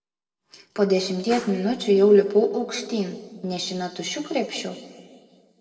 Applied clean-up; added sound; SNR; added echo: neural separator model SepFormer DNS4.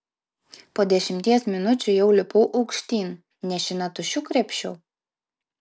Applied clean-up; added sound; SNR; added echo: none; none; none; none.